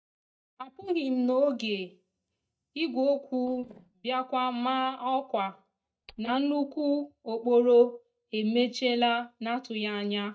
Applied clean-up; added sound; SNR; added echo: neural mask model DeepFilterNet 3.